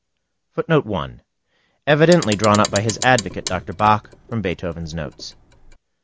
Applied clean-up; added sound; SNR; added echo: none; Clock; 12 dB; none.